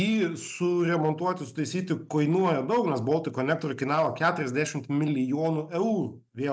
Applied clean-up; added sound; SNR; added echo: none; none; none; none.